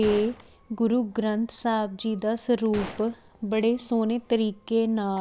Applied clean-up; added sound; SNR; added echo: none; Gunshot, gunfire; 19 dB; none.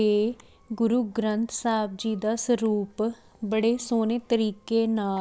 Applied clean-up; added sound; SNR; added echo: none; none; none; none.